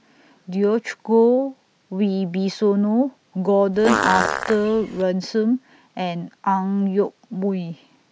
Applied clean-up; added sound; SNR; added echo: none; Fart; 2 dB; none.